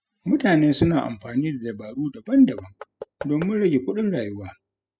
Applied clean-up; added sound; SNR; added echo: classical method spectral subtraction.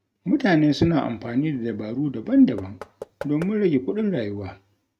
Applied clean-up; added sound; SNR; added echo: neural mask model RNNoise.